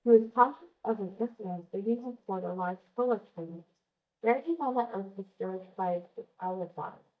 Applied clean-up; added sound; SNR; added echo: neural mask model DeepFilterNet 3.